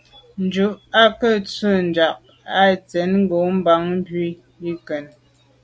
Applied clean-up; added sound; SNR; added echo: none; none; none; none.